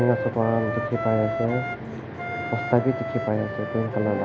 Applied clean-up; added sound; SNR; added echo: none; Wind instrument, woodwind instrument; 6 dB; none.